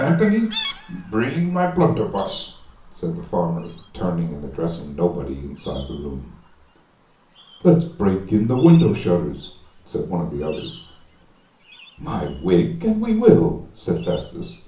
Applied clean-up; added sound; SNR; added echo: none; Chirp, tweet; 19 dB; reverberation time 0.7 s.